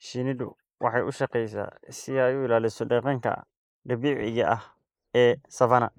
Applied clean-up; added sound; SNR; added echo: neural mask model Resemble Enhance denoiser.